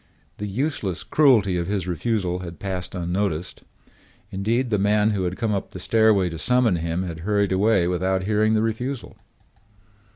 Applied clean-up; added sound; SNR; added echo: none; none; none; none.